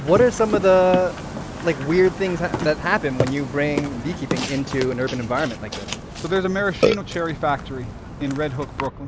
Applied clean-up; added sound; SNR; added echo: none; Burping, eructation; 7 dB; none.